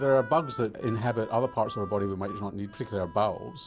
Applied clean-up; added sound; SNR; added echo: none; Harmonica; 16 dB; none.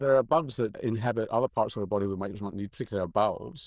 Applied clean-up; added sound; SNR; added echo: neural diffusion model UNIVERSE++.